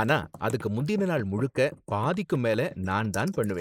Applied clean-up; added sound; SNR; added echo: neural mask model Resemble Enhance denoiser.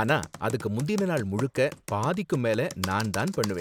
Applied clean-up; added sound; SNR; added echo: none; Computer keyboard; 14 dB; none.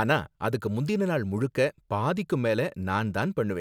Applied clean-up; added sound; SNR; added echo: none; none; none; none.